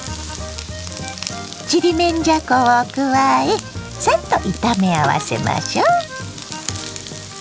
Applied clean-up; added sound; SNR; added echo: none; none; none; none.